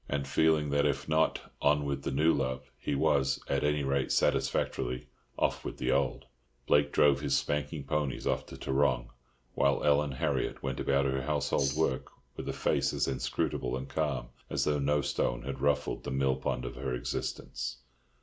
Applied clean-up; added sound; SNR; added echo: neural mask model Resemble Enhance denoiser.